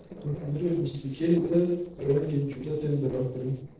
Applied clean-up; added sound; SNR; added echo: neural separator model SepFormer DNS4.